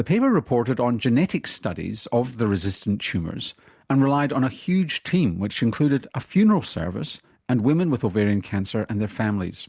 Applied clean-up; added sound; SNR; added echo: none; none; none; none.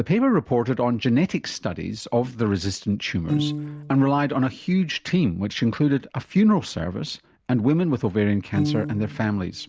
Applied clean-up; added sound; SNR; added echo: none; Piano; 12 dB; none.